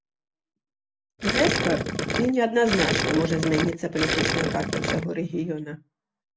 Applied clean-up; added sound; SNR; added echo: none; Gurgling; -1 dB; none.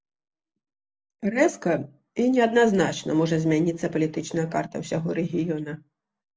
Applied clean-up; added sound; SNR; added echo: none; none; none; none.